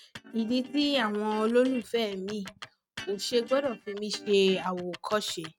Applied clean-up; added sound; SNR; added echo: neural mask model RNNoise.